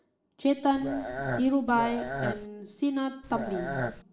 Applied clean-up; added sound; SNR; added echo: none; Burping, eructation; 4 dB; reverberation time 0.9 s.